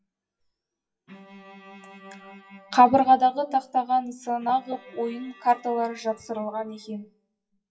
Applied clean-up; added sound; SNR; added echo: classical method WPE with log-MMSE.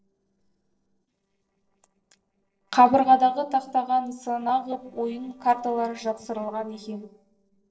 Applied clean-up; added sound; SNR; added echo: neural separator model SepFormer DNS4.